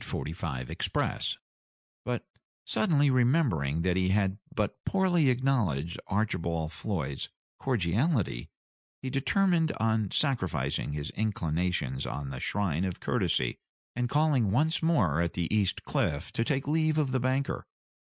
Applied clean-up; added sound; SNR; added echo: none; none; none; none.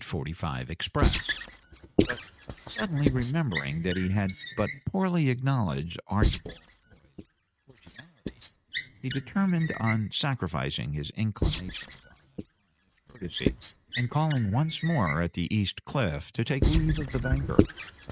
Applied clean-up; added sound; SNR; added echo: neural mask model RNNoise.